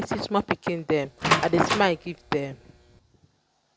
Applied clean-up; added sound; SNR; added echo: none; Door; 2 dB; none.